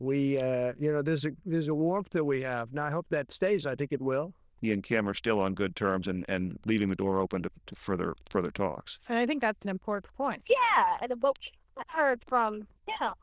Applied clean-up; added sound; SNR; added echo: neural diffusion model UNIVERSE++.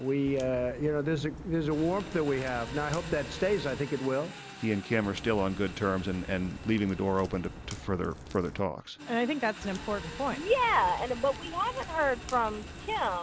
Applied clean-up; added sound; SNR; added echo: none; Crack + Engine; 13 dB; none.